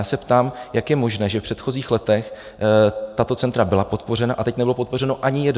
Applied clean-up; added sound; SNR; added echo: none; none; none; none.